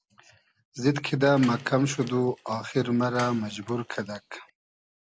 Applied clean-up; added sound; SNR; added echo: none; Door; 19 dB; none.